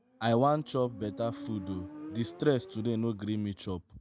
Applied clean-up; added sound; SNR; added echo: none; Motorcycle; 15 dB; none.